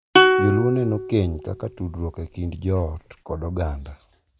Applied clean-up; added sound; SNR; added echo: none; Plucked string instrument; -2 dB; none.